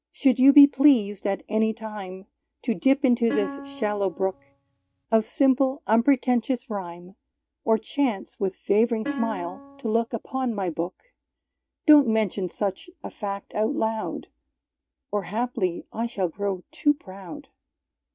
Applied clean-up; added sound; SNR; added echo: neural mask model RNNoise.